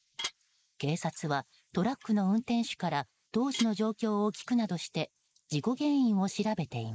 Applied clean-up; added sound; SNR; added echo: neural mask model Resemble Enhance denoiser.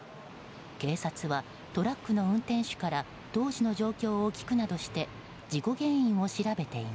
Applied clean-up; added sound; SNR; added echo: none; none; none; none.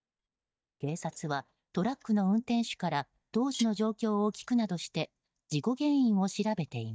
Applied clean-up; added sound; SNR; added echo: neural mask model DeepFilterNet 3.